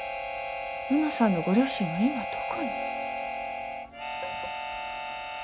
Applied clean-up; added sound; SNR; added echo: none; Harmonica; 3 dB; none.